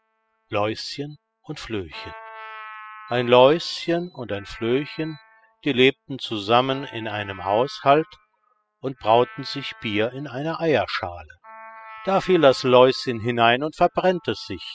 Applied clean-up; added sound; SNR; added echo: classical method spectral subtraction.